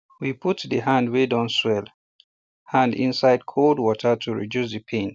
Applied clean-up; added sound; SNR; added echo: none; none; none; none.